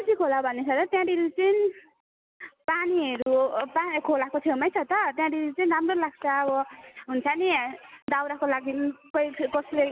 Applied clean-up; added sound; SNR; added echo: none; none; none; none.